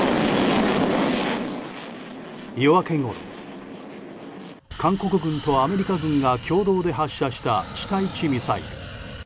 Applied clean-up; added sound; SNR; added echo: none; none; none; none.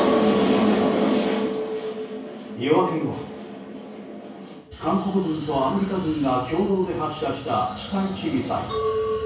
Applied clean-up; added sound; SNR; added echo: none; Chink, clink; 7 dB; reverberation time 0.7 s.